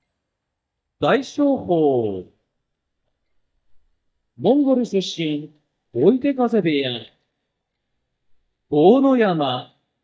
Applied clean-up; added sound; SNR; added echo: neural mask model DeepFilterNet 3.